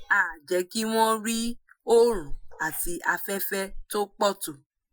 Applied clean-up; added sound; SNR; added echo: classical method Wiener filter.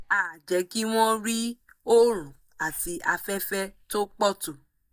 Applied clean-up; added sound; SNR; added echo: neural mask model DeepFilterNet 3.